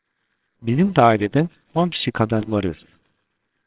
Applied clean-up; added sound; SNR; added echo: neural separator model SepFormer WHAMR!.